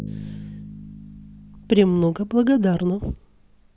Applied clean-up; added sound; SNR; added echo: none; Bass guitar; 16 dB; none.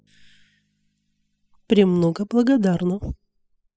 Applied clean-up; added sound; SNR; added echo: classical method spectral subtraction.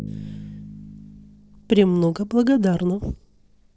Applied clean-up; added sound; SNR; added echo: neural separator model SepFormer DNS4.